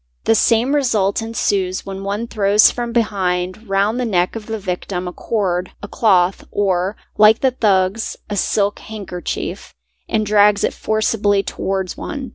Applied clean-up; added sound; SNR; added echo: none; none; none; none.